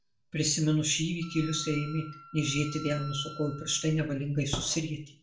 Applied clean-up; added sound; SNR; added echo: none; Wind instrument, woodwind instrument; 16 dB; reverberation time 0.4 s.